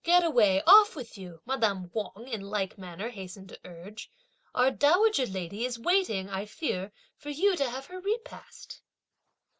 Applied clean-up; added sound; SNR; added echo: none; none; none; none.